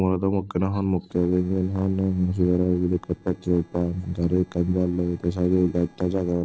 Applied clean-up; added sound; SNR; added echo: neural separator model SepFormer DNS4.